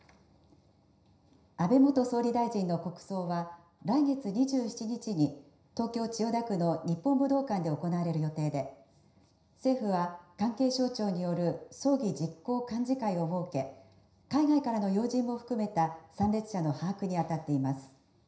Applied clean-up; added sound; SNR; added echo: none; none; none; reverberation time 0.5 s.